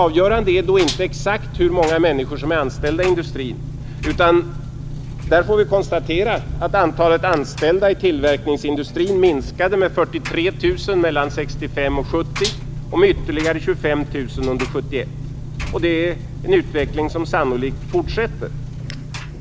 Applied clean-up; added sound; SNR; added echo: none; Engine; 8 dB; none.